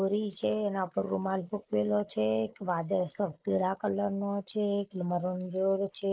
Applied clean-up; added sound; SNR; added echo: neural mask model Resemble Enhance denoiser.